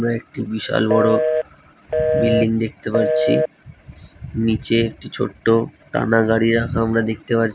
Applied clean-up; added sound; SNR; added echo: none; Telephone; 0 dB; none.